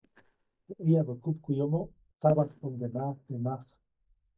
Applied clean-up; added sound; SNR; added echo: neural mask model DeepFilterNet 3.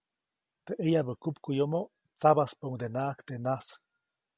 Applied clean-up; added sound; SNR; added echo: none; none; none; none.